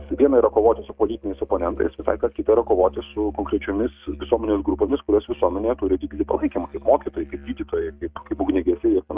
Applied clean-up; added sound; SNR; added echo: neural mask model RNNoise.